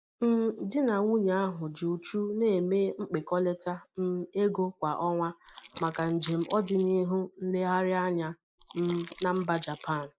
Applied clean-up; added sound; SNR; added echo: neural mask model Resemble Enhance denoiser.